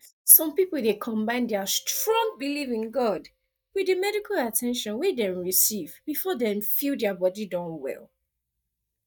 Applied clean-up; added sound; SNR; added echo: neural mask model DeepFilterNet 3.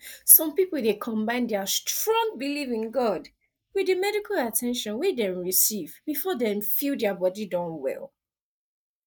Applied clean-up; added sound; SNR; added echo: neural mask model Resemble Enhance denoiser.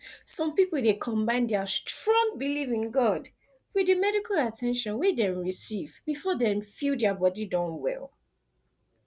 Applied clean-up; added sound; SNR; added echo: none; none; none; none.